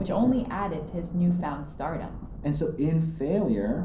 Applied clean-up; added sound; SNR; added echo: none; Thunder; 11 dB; reverberation time 0.6 s.